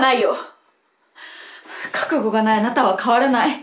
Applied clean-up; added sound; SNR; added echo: none; none; none; none.